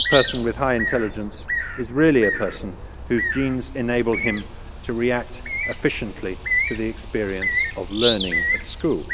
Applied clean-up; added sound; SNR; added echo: none; Bird + Bird vocalization, bird call, bird song; 2 dB; none.